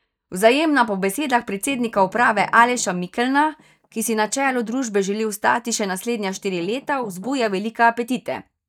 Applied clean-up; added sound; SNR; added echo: neural mask model DeepFilterNet 3.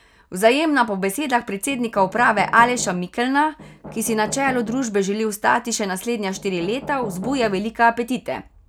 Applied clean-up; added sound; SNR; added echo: none; Knock; 14 dB; none.